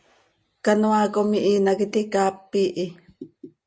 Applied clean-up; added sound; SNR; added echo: none; none; none; none.